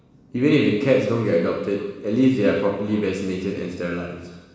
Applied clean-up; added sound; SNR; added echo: none; none; none; reverberation time 1.2 s.